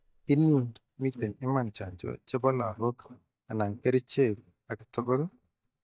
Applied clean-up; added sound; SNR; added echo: neural mask model DeepFilterNet 3.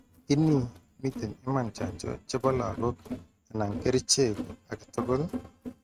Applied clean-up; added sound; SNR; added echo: neural mask model RNNoise.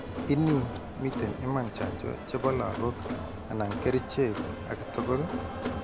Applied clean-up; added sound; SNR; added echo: none; Crowd; 5 dB; none.